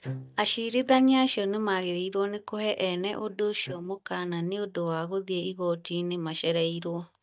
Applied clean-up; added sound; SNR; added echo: neural mask model DeepFilterNet 3.